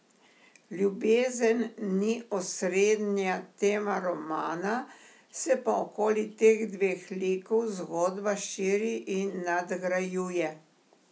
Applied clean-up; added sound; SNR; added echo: none; none; none; none.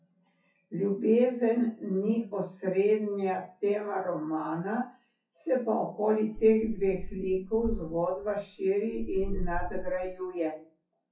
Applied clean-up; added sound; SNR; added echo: classical method WPE with log-MMSE.